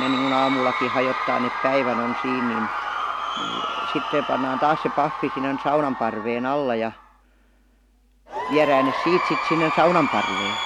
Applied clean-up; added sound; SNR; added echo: none; Crowd / Cheering; 3 dB; none.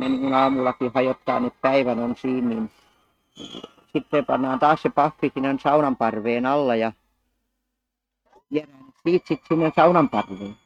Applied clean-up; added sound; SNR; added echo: neural mask model RNNoise.